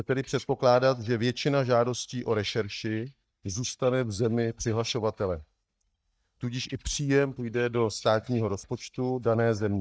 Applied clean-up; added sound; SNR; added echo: neural mask model DeepFilterNet 3.